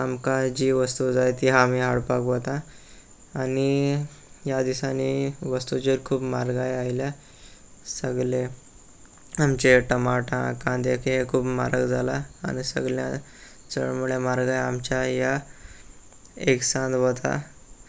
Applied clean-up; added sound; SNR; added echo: none; none; none; none.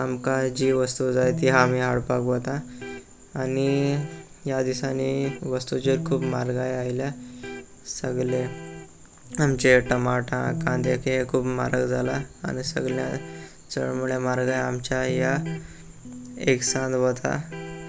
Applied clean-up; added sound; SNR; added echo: none; Electric guitar; 11 dB; none.